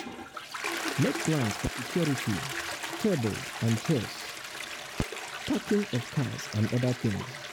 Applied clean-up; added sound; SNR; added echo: none; Toilet flush; 6 dB; none.